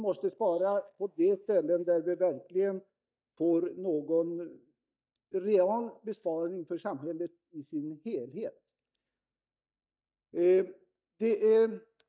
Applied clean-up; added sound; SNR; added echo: neural mask model DeepFilterNet 3.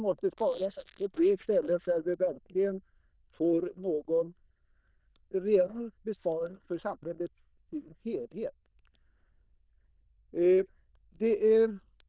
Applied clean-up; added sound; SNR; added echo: neural diffusion model UNIVERSE++.